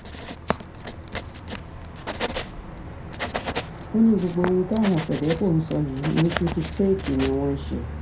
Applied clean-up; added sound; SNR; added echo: none; Writing; 7 dB; reverberation time 0.2 s.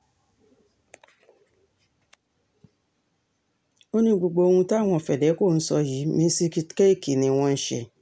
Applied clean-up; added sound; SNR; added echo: none; none; none; none.